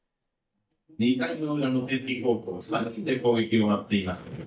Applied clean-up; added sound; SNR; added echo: neural mask model DeepFilterNet 3.